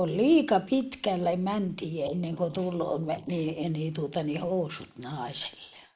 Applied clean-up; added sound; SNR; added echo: neural mask model Resemble Enhance denoiser.